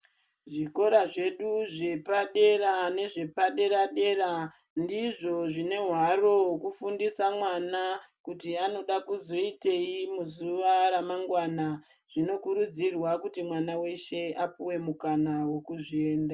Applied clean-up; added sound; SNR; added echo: none; none; none; none.